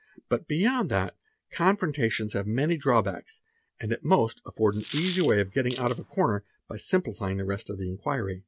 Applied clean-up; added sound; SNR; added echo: none; Coin (dropping); 5 dB; none.